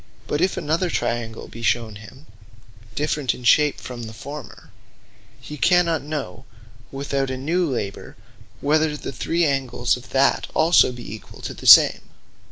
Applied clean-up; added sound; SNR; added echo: none; none; none; none.